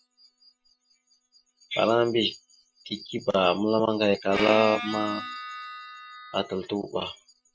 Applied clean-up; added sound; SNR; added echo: classical method Wiener filter.